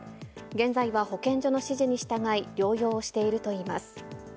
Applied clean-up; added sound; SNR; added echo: none; none; none; none.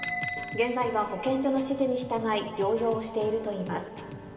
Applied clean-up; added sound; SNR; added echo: none; Bell; 13 dB; reverberation time 2.3 s.